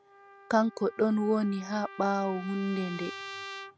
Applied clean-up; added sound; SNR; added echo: none; Trumpet; 14 dB; none.